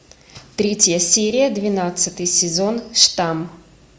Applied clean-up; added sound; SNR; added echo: none; none; none; none.